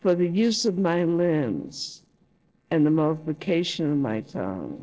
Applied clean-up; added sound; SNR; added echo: neural separator model SepFormer DNS4.